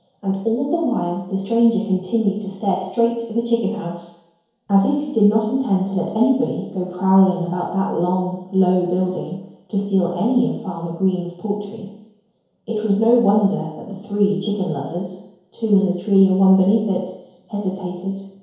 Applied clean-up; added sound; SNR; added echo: none; none; none; reverberation time 1.0 s.